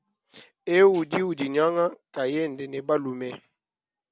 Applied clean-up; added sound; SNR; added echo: none; none; none; none.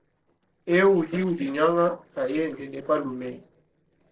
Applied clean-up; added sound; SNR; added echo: neural separator model SepFormer DNS4.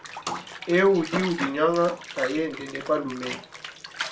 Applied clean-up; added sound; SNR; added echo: none; Bathtub (filling or washing) / Water; 11 dB; reverberation time 0.2 s.